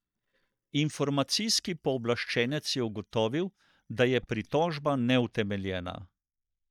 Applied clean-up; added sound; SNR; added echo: neural mask model DeepFilterNet 3.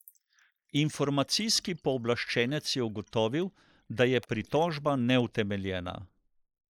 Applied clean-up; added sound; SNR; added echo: neural mask model Resemble Enhance denoiser.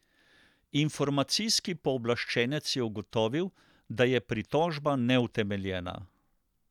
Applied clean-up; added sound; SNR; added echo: none; none; none; none.